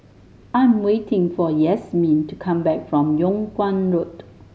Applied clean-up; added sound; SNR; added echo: none; none; none; none.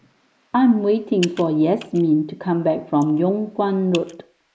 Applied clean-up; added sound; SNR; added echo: neural mask model Resemble Enhance denoiser.